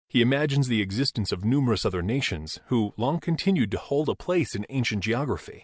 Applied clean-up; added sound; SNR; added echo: none; none; none; none.